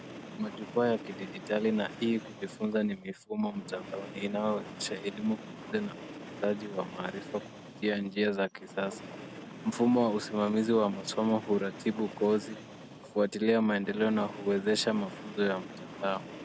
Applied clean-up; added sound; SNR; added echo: none; Train; 13 dB; none.